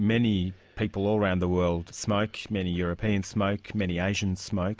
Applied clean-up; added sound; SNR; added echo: none; none; none; none.